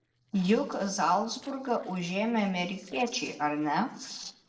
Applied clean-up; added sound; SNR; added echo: neural separator model SepFormer DNS4.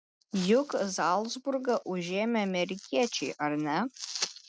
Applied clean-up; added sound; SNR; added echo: none; none; none; none.